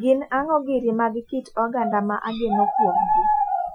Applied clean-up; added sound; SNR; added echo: classical method Wiener filter.